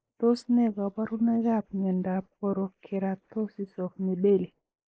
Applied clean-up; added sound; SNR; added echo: neural mask model Resemble Enhance denoiser.